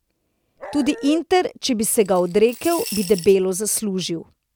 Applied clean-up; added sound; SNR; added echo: none; Coin (dropping) / Glass + Dog; 14 dB; none.